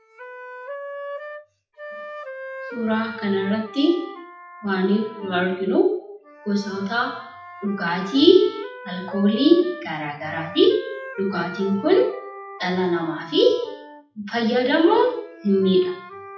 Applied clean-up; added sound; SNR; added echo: classical method WPE with log-MMSE.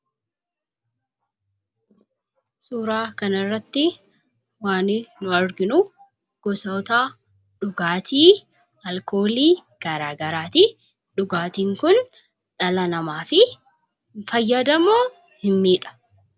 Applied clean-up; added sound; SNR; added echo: none; none; none; none.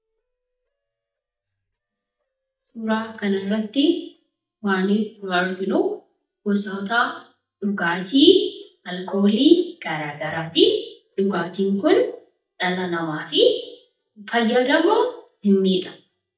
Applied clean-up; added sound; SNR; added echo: neural mask model DeepFilterNet 3.